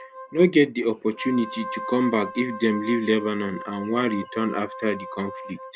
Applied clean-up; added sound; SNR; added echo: none; Wind instrument, woodwind instrument; 12 dB; none.